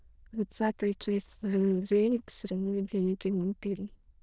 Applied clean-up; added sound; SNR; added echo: neural diffusion model UNIVERSE++.